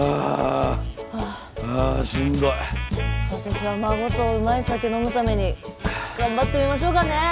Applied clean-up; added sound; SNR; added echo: none; none; none; none.